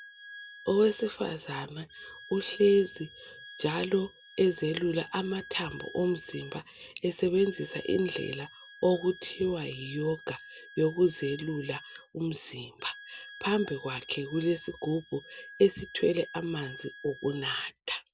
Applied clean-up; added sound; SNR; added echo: none; Wind instrument, woodwind instrument; 18 dB; none.